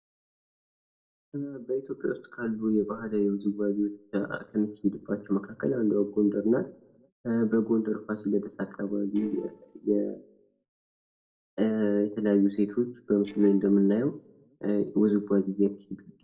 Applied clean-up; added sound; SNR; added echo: neural separator model SepFormer DNS4.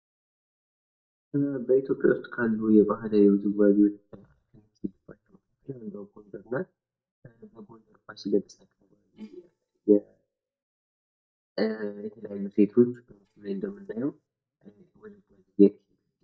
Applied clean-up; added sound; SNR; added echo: neural mask model DeepFilterNet 3.